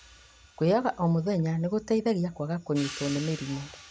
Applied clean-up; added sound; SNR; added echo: none; Hi-hat; 18 dB; none.